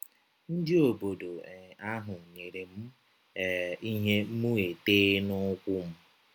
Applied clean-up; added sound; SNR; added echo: none; none; none; none.